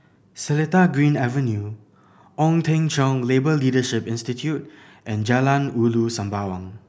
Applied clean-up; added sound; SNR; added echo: none; none; none; none.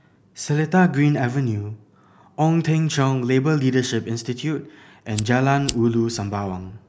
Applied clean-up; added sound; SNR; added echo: none; Fire; 15 dB; none.